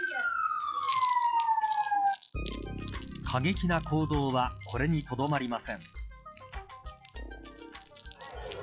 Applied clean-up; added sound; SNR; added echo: classical method log-MMSE.